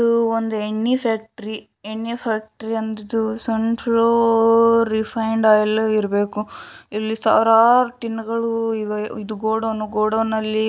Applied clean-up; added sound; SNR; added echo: none; none; none; none.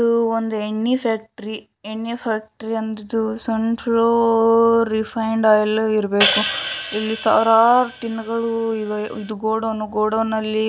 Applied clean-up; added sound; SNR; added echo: none; Hi-hat; 7 dB; none.